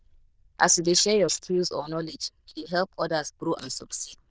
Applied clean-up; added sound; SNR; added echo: neural diffusion model UNIVERSE++.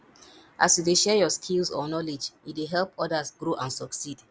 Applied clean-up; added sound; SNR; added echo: none; none; none; none.